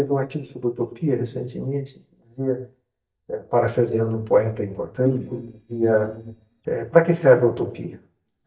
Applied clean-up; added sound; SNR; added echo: neural mask model DeepFilterNet 3.